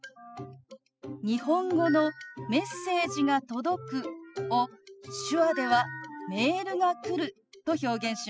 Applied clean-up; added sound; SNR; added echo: classical method spectral subtraction.